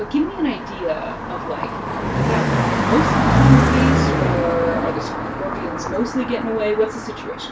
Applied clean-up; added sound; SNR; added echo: none; Car passing by; -4 dB; reverberation time 0.2 s.